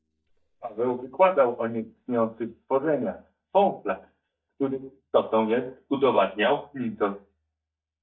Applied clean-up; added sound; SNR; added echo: neural mask model DeepFilterNet 3.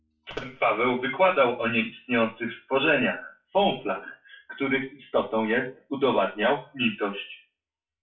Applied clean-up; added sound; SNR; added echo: classical method WPE with log-MMSE.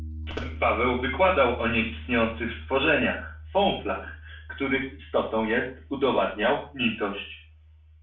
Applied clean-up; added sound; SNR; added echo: none; Piano; 14 dB; reverberation time 0.4 s.